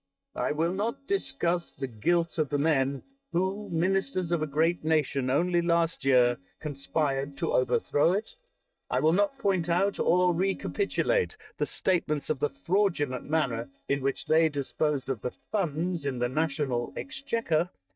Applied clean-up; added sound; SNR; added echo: neural mask model DeepFilterNet 3.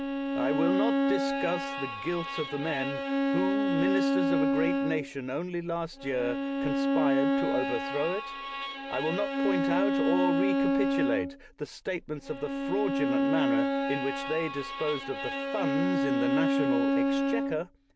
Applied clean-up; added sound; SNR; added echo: none; Bowed string instrument; -4 dB; none.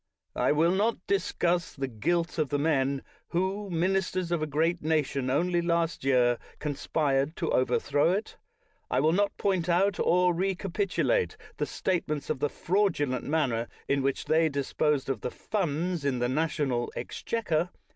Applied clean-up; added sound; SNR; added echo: none; none; none; none.